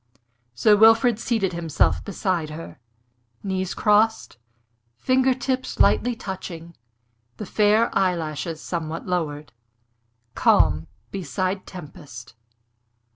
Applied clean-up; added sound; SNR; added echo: none; Bass drum; 3 dB; none.